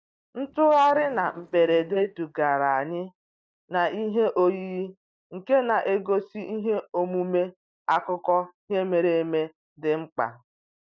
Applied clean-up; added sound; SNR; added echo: neural mask model DeepFilterNet 3.